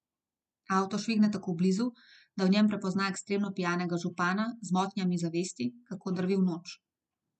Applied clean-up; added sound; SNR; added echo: none; none; none; none.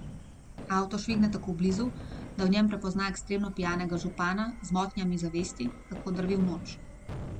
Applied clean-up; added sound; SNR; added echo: none; Fireworks + Insect; 11 dB; none.